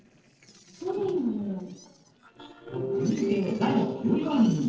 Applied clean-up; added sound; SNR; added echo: neural separator model SepFormer DNS4.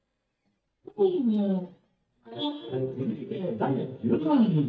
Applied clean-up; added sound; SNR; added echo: neural mask model DeepFilterNet 3.